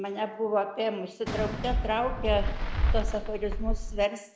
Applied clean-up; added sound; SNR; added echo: none; Fireworks; -2 dB; none.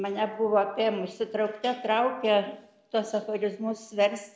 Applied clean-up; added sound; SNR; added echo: none; none; none; none.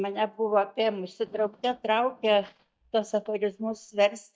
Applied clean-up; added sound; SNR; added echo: neural mask model DeepFilterNet 3.